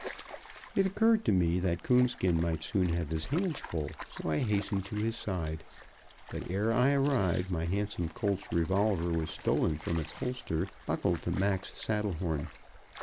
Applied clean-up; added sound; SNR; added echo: none; Stream; 17 dB; none.